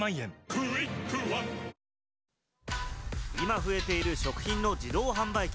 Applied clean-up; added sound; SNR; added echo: none; none; none; none.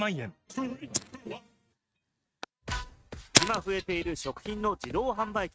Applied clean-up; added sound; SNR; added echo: neural mask model RNNoise.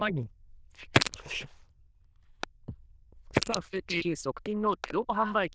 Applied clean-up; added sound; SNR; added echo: neural diffusion model UNIVERSE++.